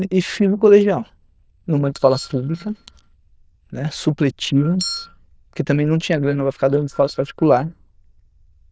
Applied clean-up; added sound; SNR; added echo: neural diffusion model UNIVERSE++.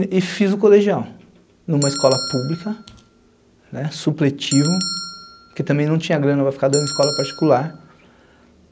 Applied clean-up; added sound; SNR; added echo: none; Bell; 10 dB; none.